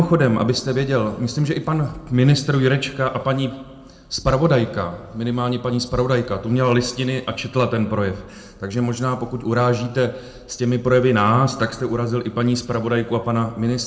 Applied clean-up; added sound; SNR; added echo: none; none; none; reverberation time 0.5 s.